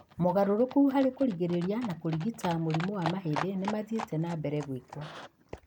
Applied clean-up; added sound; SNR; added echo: none; Livestock, farm animals, working animals; 13 dB; none.